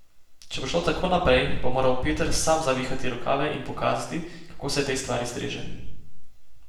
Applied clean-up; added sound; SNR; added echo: none; none; none; reverberation time 0.8 s.